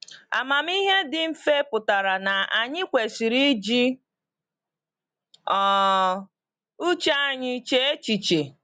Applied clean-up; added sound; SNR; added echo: none; none; none; none.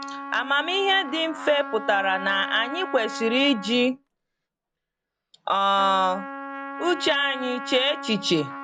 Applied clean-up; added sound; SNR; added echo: none; Trumpet; 11 dB; none.